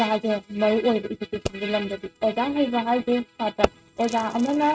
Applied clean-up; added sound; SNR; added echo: neural mask model RNNoise.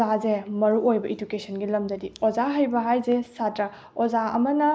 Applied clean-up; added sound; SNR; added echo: none; none; none; none.